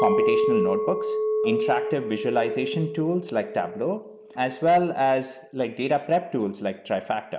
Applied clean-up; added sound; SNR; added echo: none; Chink, clink; 3 dB; none.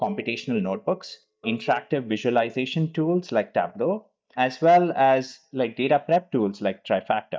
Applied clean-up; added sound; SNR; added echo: neural mask model DeepFilterNet 3.